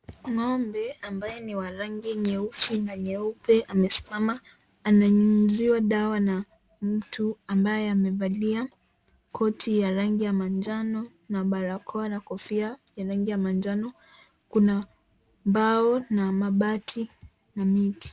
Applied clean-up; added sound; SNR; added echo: none; none; none; none.